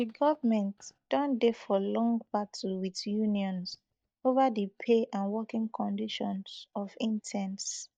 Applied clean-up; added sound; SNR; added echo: neural mask model DeepFilterNet 3.